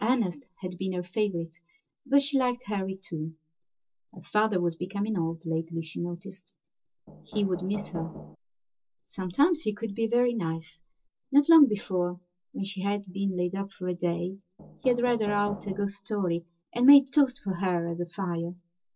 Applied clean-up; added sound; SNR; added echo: neural separator model SepFormer DNS4.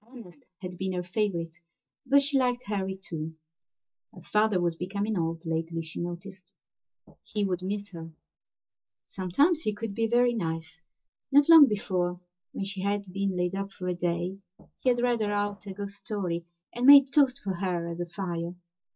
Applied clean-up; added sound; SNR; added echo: neural mask model DeepFilterNet 3.